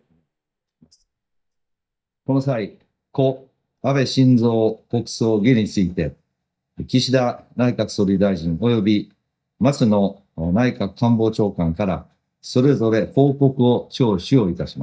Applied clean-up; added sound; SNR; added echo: neural mask model DeepFilterNet 3.